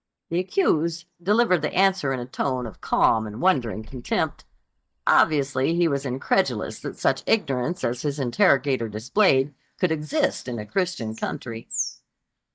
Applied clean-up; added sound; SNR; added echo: neural mask model DeepFilterNet 3.